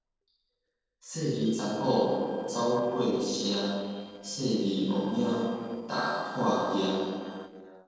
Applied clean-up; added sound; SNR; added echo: neural separator model SepFormer DNS4.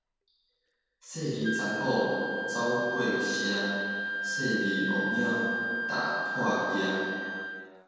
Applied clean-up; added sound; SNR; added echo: none; Wind instrument, woodwind instrument; 2 dB; reverberation time 2.1 s.